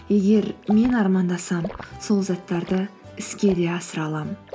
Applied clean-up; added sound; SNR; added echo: none; Liquid; 20 dB; none.